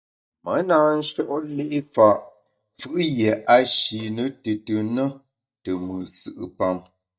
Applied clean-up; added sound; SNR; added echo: neural mask model DeepFilterNet 3.